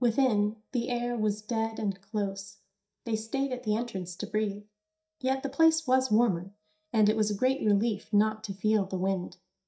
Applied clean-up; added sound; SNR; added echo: neural mask model DeepFilterNet 3.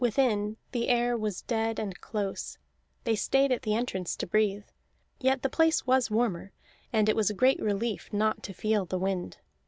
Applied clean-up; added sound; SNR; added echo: none; none; none; none.